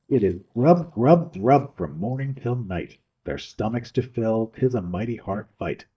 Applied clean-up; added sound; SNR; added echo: neural mask model DeepFilterNet 3.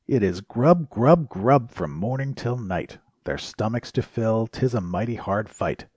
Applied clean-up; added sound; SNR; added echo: none; none; none; none.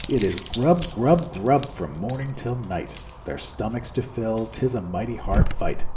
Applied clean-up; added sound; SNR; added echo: none; Keys jangling; 3 dB; reverberation time 2.5 s.